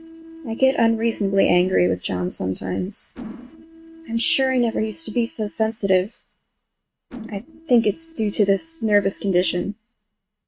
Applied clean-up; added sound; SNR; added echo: neural mask model RNNoise.